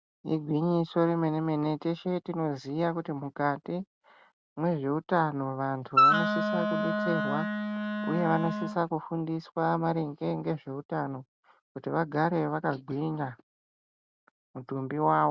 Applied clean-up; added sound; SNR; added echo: none; Wind instrument, woodwind instrument; -3 dB; none.